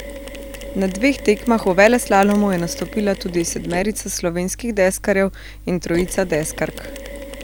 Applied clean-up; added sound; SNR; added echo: none; Mechanisms; 13 dB; none.